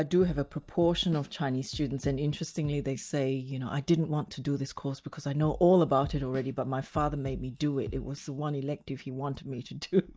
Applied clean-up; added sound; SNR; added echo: neural mask model DeepFilterNet 3.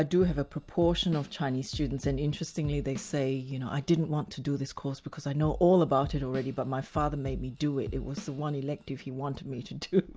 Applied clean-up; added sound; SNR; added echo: none; Drum kit; 11 dB; none.